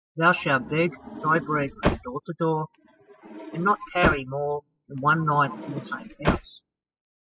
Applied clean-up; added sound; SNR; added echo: classical method spectral subtraction.